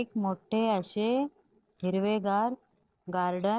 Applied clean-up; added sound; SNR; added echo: neural separator model SepFormer DNS4.